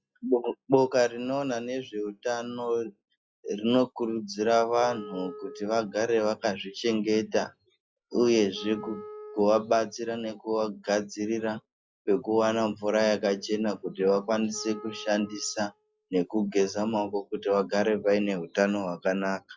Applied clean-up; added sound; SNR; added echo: classical method log-MMSE.